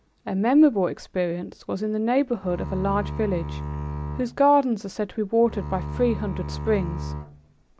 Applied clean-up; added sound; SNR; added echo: none; Bowed string instrument; 7 dB; none.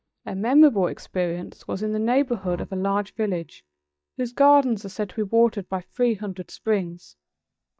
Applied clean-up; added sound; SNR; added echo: neural mask model DeepFilterNet 3.